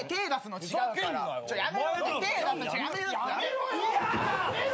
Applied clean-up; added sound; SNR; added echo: none; none; none; none.